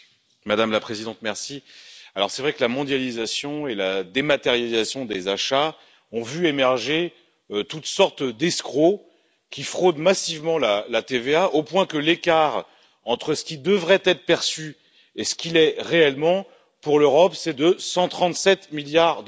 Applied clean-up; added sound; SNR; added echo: none; none; none; none.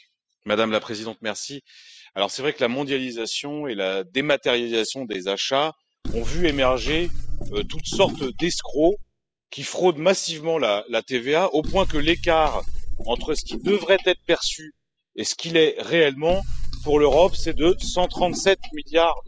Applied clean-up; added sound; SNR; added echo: classical method spectral subtraction.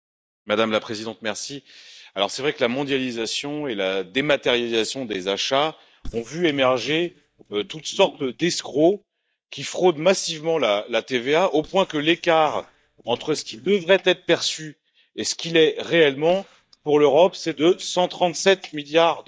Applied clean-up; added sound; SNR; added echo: neural mask model DeepFilterNet 3.